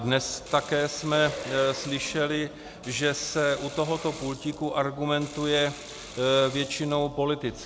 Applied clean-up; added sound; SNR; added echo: none; Sink (filling or washing) / Water; 17 dB; none.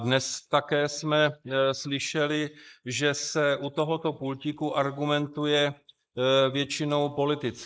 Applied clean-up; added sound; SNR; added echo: neural mask model Resemble Enhance denoiser.